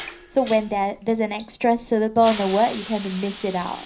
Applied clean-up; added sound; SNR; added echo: none; Hiss; 17 dB; reverberation time 0.4 s.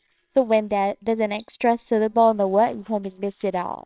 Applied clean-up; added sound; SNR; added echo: neural separator model SepFormer WHAMR!.